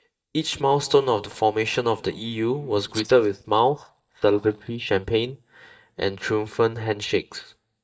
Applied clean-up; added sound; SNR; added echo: neural mask model DeepFilterNet 3.